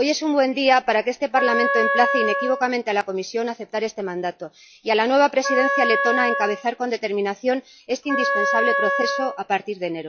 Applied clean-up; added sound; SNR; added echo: classical method log-MMSE.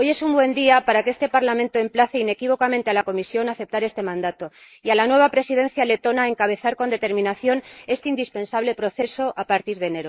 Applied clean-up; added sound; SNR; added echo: neural mask model Resemble Enhance denoiser.